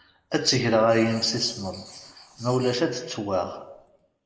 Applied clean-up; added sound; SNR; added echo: neural mask model Resemble Enhance denoiser.